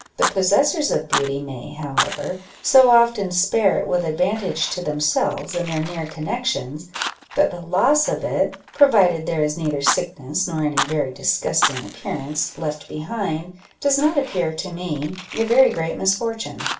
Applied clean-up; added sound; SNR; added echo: none; Fire; 10 dB; reverberation time 0.3 s.